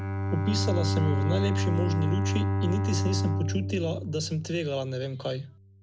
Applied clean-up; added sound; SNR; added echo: none; Bowed string instrument; -3 dB; none.